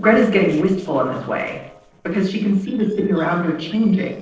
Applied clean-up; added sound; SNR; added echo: neural separator model SepFormer DNS4.